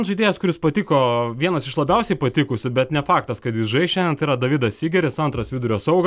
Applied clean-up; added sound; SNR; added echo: none; none; none; none.